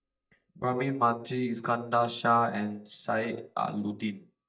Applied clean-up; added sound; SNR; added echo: neural mask model DeepFilterNet 3.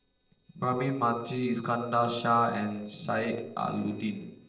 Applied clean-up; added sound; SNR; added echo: neural separator model SepFormer DNS4.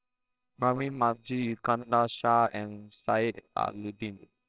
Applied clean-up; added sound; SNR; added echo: neural separator model SepFormer WHAMR!.